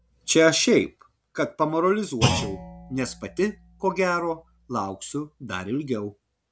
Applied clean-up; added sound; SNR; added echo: none; Thump, thud; 9 dB; none.